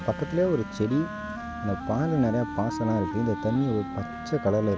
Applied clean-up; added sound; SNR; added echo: none; Wind instrument, woodwind instrument; 9 dB; none.